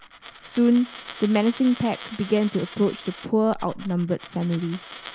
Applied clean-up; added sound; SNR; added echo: none; Coin (dropping); 15 dB; none.